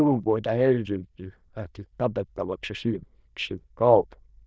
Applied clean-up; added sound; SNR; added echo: neural diffusion model UNIVERSE++.